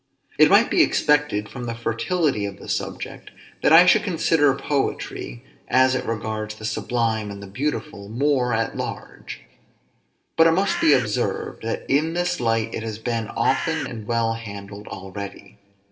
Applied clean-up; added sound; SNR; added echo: none; Bird; 5 dB; reverberation time 0.7 s.